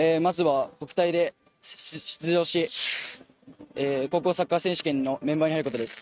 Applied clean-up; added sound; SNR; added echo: neural mask model RNNoise.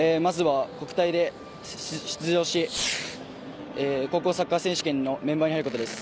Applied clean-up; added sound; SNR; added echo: none; Fireworks; 14 dB; none.